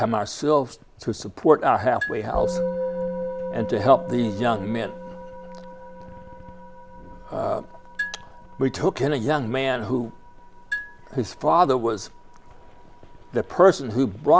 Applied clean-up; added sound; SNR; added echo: none; Marimba, xylophone + Musical instrument; 10 dB; none.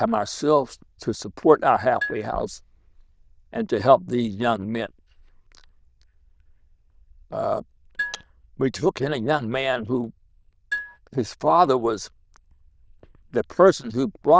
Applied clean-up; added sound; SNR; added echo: neural diffusion model UNIVERSE++.